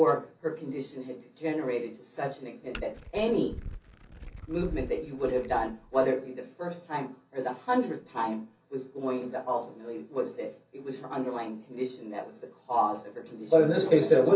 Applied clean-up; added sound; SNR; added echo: none; Glass; 12 dB; reverberation time 0.3 s.